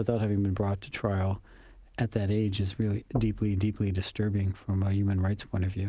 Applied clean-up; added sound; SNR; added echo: none; Knock; 17 dB; none.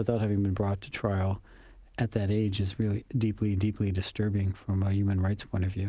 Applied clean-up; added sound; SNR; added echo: none; none; none; none.